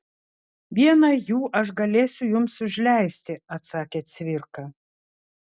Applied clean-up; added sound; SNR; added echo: none; none; none; none.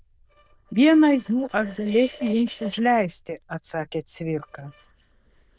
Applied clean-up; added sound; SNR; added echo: neural diffusion model UNIVERSE++.